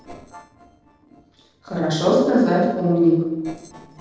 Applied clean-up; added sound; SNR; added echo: neural separator model SepFormer DNS4.